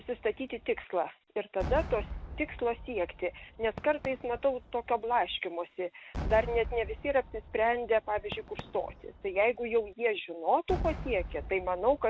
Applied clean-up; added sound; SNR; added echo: none; Cheering / Fireworks; 11 dB; none.